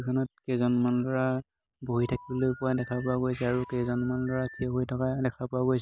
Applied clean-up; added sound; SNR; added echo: none; Telephone; 19 dB; none.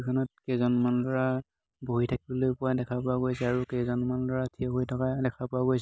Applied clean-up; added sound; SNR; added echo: none; none; none; none.